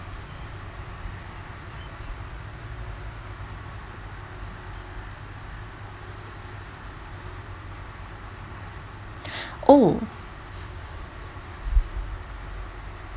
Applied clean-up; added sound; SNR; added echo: none; none; none; none.